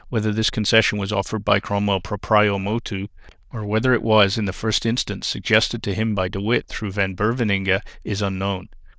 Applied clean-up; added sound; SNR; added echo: neural diffusion model UNIVERSE++.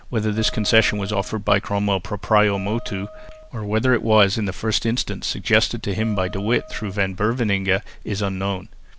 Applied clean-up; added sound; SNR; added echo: none; Wind instrument, woodwind instrument; 20 dB; none.